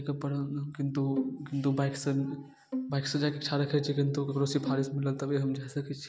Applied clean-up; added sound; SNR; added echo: none; Bowed string instrument; 11 dB; none.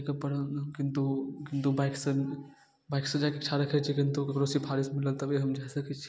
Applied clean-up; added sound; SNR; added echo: none; none; none; none.